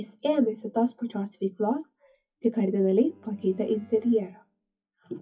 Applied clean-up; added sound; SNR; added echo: classical method WPE with log-MMSE.